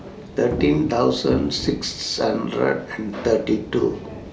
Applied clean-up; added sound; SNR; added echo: none; Thunder / Rain; 13 dB; none.